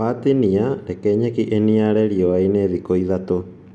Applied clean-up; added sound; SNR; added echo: none; none; none; none.